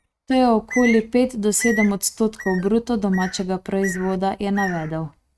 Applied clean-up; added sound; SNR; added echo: neural mask model RNNoise.